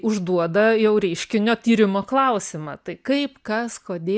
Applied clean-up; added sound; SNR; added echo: none; none; none; none.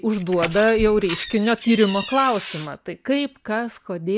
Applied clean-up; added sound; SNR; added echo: none; Door; 11 dB; none.